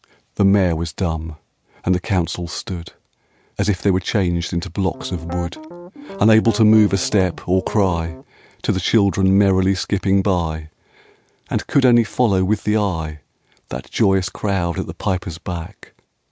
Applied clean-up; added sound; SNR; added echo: none; Piano; 14 dB; none.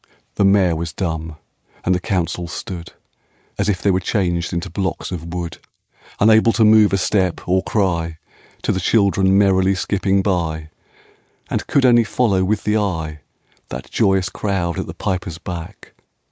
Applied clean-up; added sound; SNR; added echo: neural mask model Resemble Enhance denoiser.